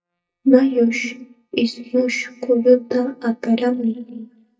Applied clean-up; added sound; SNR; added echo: neural mask model DeepFilterNet 3.